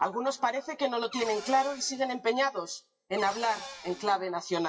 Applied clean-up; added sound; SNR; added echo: classical method WPE with log-MMSE.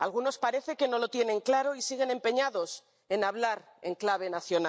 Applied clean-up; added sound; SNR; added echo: none; none; none; none.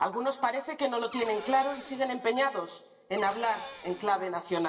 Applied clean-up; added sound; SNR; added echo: none; Cupboard open or close / Door; 13 dB; reverberation time 0.9 s.